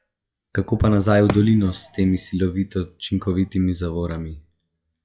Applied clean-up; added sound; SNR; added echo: classical method WPE with log-MMSE.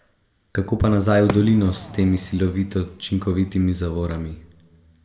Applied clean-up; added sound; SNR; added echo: none; Fireworks; 14 dB; reverberation time 0.6 s.